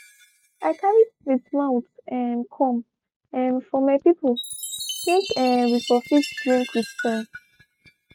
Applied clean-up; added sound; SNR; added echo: neural mask model RNNoise.